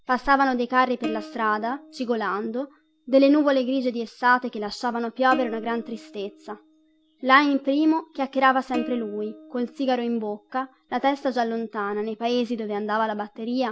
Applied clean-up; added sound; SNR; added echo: none; Plucked string instrument; 17 dB; none.